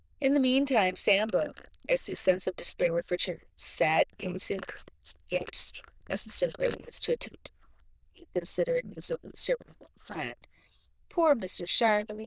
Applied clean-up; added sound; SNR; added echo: neural diffusion model UNIVERSE++.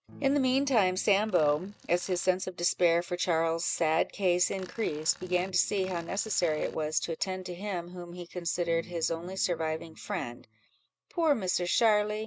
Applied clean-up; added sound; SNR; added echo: neural mask model RNNoise.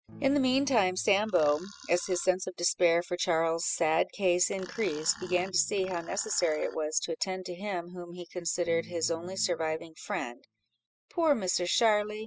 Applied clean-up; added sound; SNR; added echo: classical method spectral subtraction.